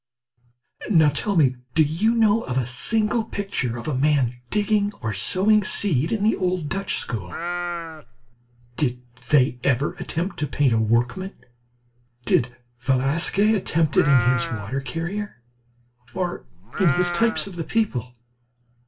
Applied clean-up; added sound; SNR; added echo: none; Livestock, farm animals, working animals; 8 dB; reverberation time 0.2 s.